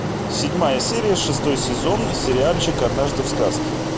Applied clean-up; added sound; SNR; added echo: none; Engine; 1 dB; none.